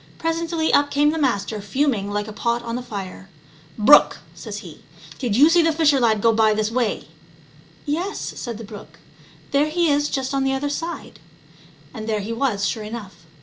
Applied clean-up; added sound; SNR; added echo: none; none; none; none.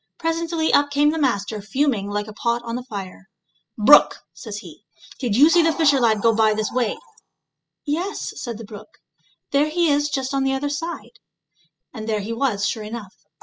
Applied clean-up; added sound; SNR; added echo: classical method spectral subtraction.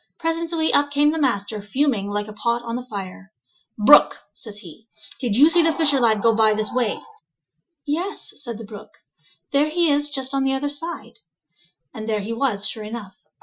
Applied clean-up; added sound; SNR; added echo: classical method Wiener filter.